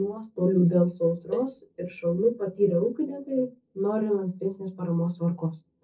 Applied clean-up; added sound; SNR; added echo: neural separator model SepFormer DNS4.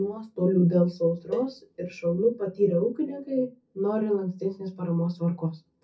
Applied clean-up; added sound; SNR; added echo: none; Cowbell; 14 dB; reverberation time 0.3 s.